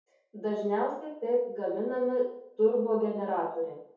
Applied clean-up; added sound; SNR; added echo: none; none; none; reverberation time 0.7 s.